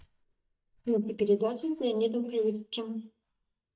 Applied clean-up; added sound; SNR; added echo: neural mask model DeepFilterNet 3.